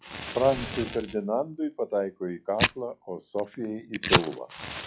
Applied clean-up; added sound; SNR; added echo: classical method log-MMSE.